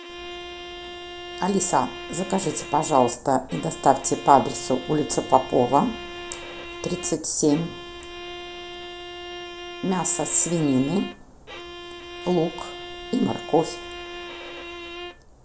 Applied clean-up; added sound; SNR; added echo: none; Bowed string instrument; 12 dB; none.